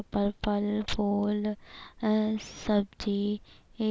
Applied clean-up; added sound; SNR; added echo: none; none; none; none.